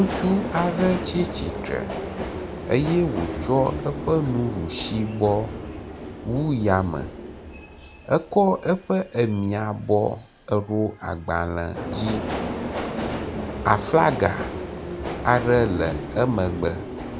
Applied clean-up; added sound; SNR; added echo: none; Subway, metro, underground; 7 dB; none.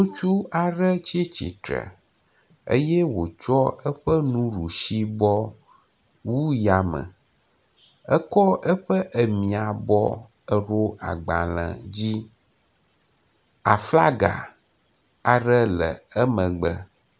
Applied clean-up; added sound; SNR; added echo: none; none; none; none.